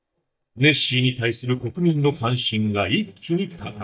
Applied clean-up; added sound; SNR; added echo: neural mask model DeepFilterNet 3.